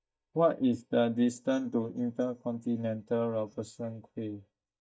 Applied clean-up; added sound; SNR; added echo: neural mask model DeepFilterNet 3.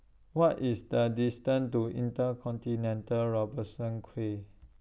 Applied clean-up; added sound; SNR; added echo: none; none; none; none.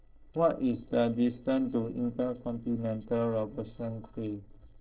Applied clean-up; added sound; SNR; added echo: neural separator model SepFormer DNS4.